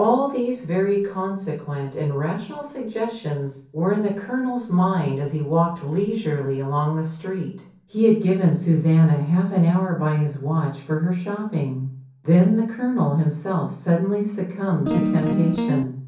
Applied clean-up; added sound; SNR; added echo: none; Guitar; 1 dB; reverberation time 0.6 s.